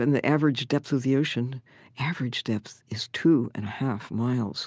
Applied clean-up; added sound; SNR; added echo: none; none; none; none.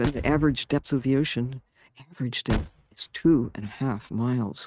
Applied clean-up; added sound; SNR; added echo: neural mask model RNNoise.